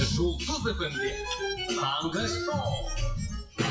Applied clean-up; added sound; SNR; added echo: classical method WPE with log-MMSE.